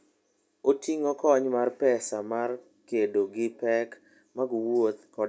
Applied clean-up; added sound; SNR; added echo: none; none; none; none.